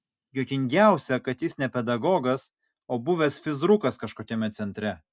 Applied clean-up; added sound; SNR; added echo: none; none; none; none.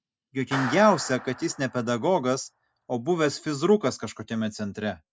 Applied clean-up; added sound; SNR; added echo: none; Clapping; 13 dB; none.